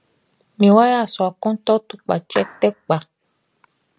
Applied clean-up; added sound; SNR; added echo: none; Clapping; 14 dB; none.